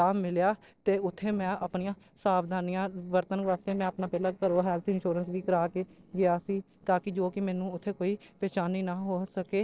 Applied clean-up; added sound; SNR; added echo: neural separator model SepFormer DNS4.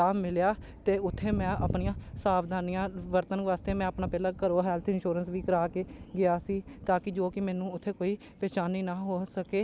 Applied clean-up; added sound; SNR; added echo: none; none; none; none.